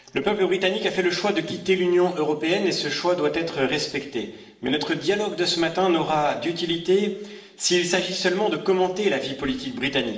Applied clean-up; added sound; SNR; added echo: none; none; none; reverberation time 0.7 s.